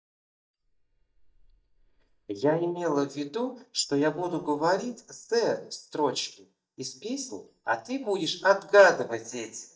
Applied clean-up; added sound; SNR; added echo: neural mask model DeepFilterNet 3.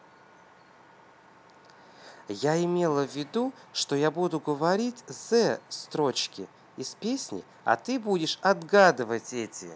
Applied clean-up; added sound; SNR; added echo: none; none; none; none.